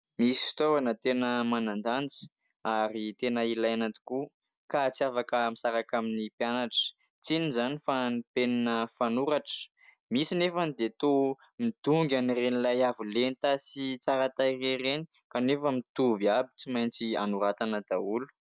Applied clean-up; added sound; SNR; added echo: none; none; none; none.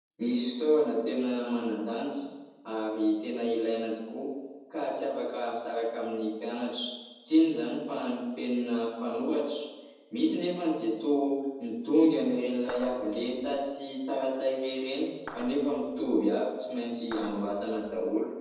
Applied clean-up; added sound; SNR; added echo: none; Clapping; 18 dB; reverberation time 1.1 s.